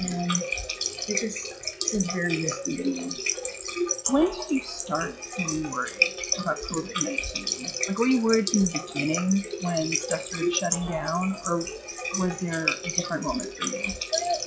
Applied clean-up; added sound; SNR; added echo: classical method log-MMSE.